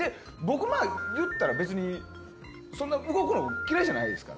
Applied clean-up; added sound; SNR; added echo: none; Telephone; 5 dB; none.